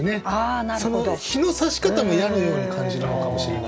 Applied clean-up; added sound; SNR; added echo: none; none; none; none.